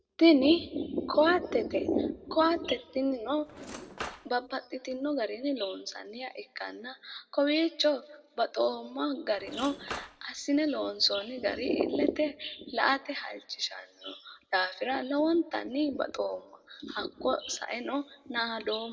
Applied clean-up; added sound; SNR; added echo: none; Cutlery, silverware / Drawer open or close; 13 dB; reverberation time 0.2 s.